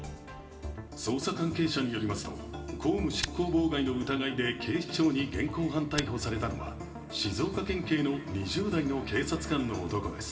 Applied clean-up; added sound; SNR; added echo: none; Tick; 8 dB; reverberation time 2.1 s.